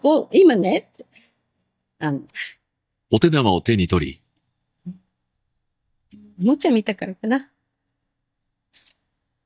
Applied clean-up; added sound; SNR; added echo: neural mask model DeepFilterNet 3.